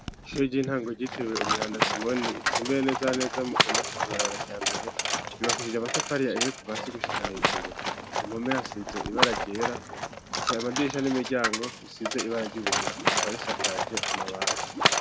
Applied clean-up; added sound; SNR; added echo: none; Livestock, farm animals, working animals + Coin (dropping); -2 dB; none.